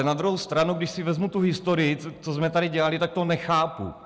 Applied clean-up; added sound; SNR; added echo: none; none; none; none.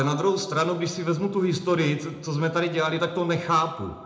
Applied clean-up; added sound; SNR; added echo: none; none; none; reverberation time 0.6 s.